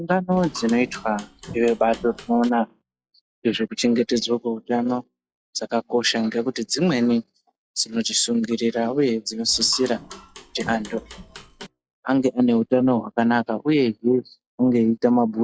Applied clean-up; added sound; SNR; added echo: classical method log-MMSE.